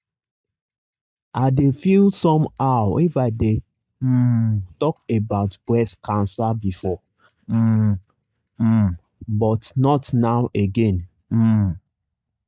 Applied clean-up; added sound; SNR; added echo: neural mask model DeepFilterNet 3.